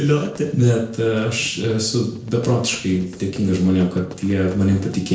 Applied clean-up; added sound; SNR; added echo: neural separator model SepFormer DNS4.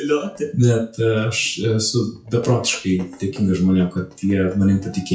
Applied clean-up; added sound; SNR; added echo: classical method WPE with log-MMSE.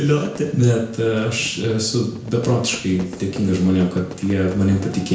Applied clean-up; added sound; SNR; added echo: none; Fire / Fireworks; 19 dB; reverberation time 0.5 s.